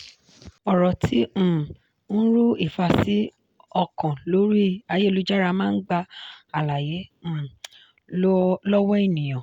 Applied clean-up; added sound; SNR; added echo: none; none; none; none.